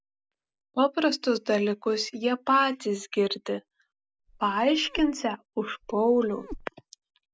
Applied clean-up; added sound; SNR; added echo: none; Meow; 16 dB; none.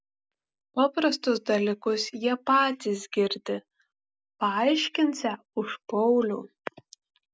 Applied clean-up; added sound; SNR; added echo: none; none; none; none.